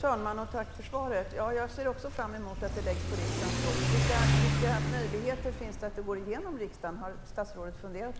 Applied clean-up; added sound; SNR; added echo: none; Accelerating, revving, vroom / Car; -2 dB; none.